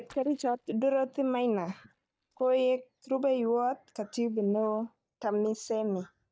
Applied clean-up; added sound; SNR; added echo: neural mask model DeepFilterNet 3.